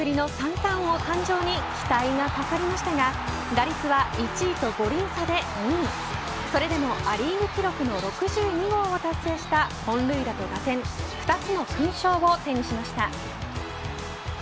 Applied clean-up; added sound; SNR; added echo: none; none; none; none.